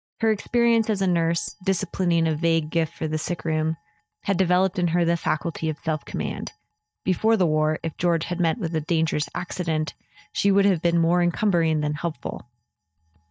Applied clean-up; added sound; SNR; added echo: neural mask model DeepFilterNet 3.